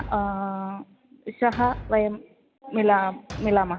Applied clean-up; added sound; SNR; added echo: none; Thump, thud; 15 dB; none.